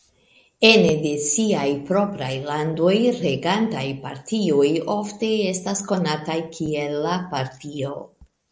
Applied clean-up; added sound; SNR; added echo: none; none; none; none.